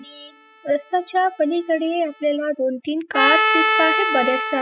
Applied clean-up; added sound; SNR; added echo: classical method spectral subtraction.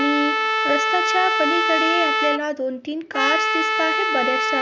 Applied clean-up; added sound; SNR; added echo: none; Trumpet; -4 dB; none.